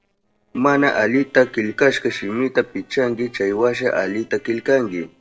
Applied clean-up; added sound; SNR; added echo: neural separator model SepFormer DNS4.